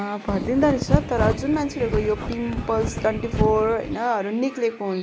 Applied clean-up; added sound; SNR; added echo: none; Wind; 3 dB; none.